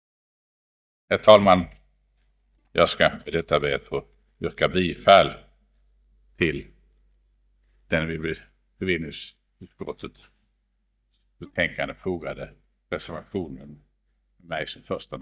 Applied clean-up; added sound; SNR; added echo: neural mask model DeepFilterNet 3.